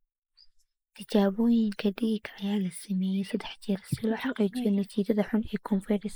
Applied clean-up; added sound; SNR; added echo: neural mask model Resemble Enhance denoiser.